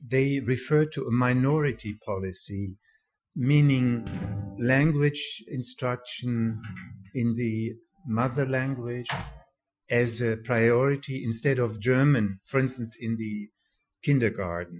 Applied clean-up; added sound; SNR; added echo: classical method Wiener filter.